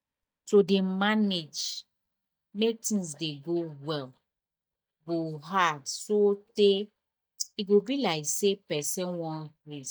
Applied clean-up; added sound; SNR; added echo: neural mask model DeepFilterNet 3.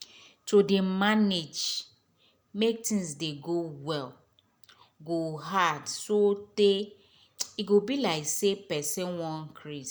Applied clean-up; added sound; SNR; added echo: none; none; none; none.